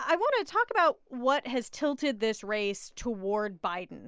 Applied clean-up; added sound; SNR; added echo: none; none; none; none.